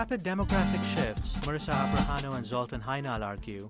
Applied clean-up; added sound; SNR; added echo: none; Drum kit + Guitar; -2 dB; none.